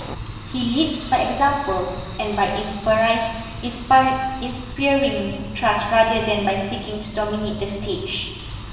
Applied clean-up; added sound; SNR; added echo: none; Fire; 13 dB; reverberation time 1.3 s.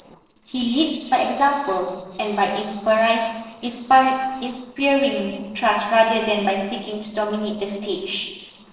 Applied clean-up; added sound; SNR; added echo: neural separator model SepFormer DNS4.